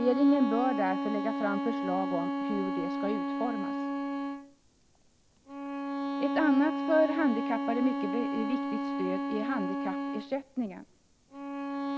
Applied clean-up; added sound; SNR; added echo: none; Bowed string instrument; 1 dB; none.